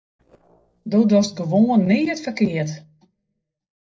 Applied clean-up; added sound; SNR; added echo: neural separator model SepFormer DNS4.